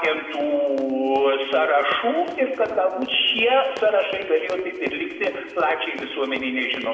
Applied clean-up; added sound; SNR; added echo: none; Run; 18 dB; reverberation time 1.8 s.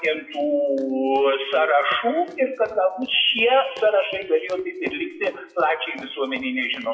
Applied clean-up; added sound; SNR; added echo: classical method WPE with log-MMSE.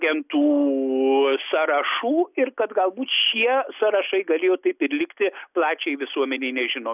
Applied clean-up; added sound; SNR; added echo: none; none; none; none.